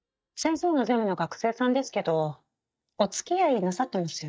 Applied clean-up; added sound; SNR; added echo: neural mask model DeepFilterNet 3.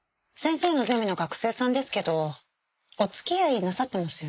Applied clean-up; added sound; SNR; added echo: neural mask model Resemble Enhance denoiser.